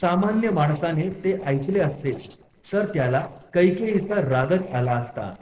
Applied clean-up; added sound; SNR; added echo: neural separator model SepFormer DNS4.